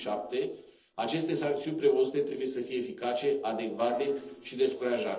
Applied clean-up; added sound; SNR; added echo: neural separator model SepFormer DNS4.